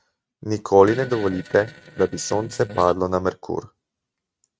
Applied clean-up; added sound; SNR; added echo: neural mask model RNNoise.